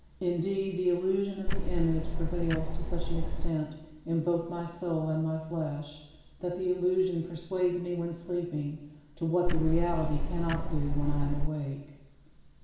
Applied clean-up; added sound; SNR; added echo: none; Tick-tock; -5 dB; reverberation time 1.1 s.